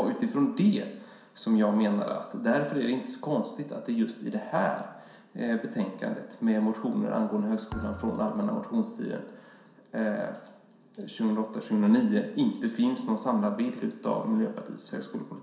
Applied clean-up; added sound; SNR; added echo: none; Thump, thud; 16 dB; reverberation time 0.7 s.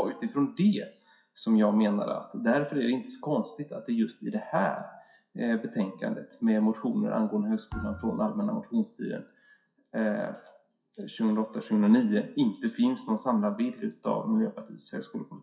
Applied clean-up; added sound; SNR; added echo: classical method WPE with log-MMSE.